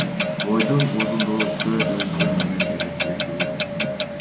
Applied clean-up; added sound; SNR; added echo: none; Clock; -2 dB; none.